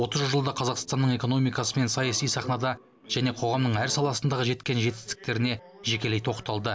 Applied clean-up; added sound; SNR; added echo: none; none; none; none.